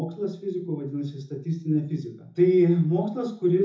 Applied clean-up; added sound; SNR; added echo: none; none; none; reverberation time 0.5 s.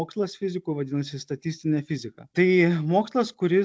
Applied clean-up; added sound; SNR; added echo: none; none; none; none.